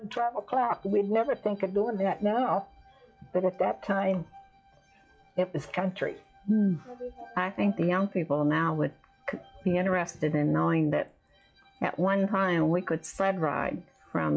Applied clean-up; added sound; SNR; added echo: classical method log-MMSE.